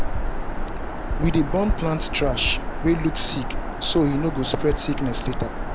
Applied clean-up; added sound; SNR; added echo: none; Bird vocalization, bird call, bird song; 1 dB; none.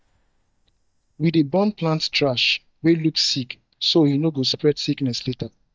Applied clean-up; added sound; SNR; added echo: neural mask model DeepFilterNet 3.